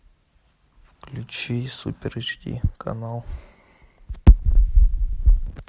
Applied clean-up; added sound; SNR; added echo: none; none; none; none.